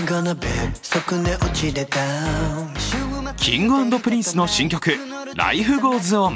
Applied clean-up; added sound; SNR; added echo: none; none; none; none.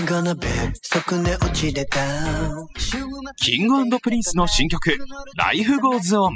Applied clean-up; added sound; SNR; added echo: classical method spectral subtraction.